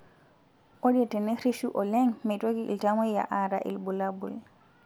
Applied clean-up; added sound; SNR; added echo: none; none; none; none.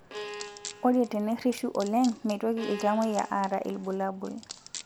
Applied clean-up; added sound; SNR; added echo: none; Wood + Bowed string instrument; 14 dB; none.